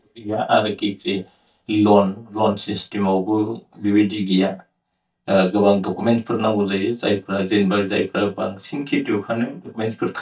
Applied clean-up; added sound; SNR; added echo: neural mask model DeepFilterNet 3.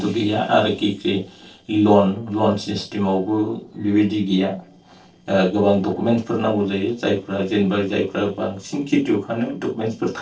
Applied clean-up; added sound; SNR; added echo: neural separator model SepFormer DNS4.